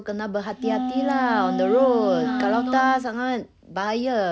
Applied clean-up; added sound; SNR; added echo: none; Wind instrument, woodwind instrument; 3 dB; none.